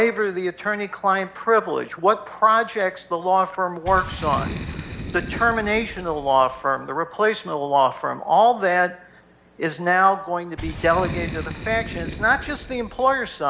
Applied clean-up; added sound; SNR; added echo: none; Boom; 14 dB; none.